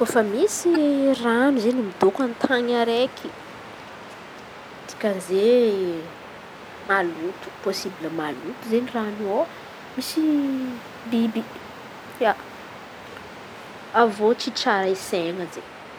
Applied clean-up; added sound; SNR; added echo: none; Waves, surf; 16 dB; none.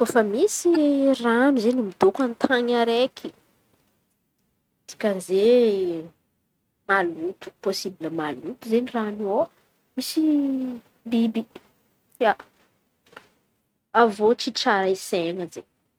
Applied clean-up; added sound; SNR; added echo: neural mask model RNNoise.